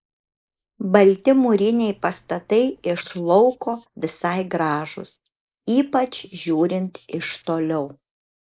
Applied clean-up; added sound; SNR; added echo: neural mask model Resemble Enhance denoiser.